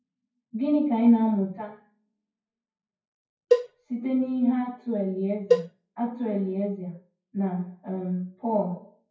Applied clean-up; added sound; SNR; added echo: classical method WPE with log-MMSE.